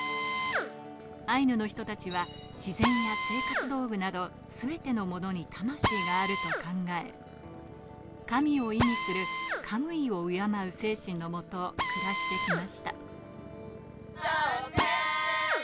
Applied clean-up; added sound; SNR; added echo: none; Drill; 2 dB; none.